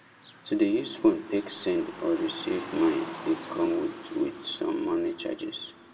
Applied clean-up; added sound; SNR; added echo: none; Car passing by / Traffic noise, roadway noise; 16 dB; reverberation time 0.7 s.